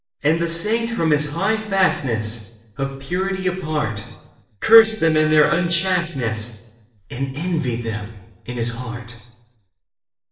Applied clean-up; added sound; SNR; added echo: neural separator model SepFormer DNS4.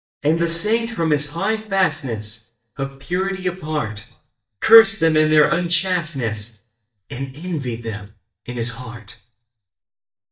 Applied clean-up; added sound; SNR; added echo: neural mask model DeepFilterNet 3.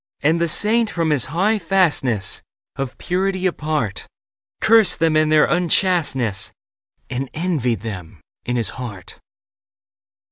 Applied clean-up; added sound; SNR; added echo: none; none; none; none.